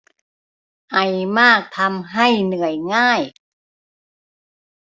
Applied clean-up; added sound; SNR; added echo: none; none; none; none.